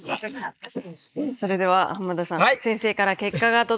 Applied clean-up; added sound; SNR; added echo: neural mask model Resemble Enhance denoiser.